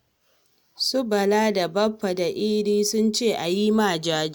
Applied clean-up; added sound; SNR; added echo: none; none; none; none.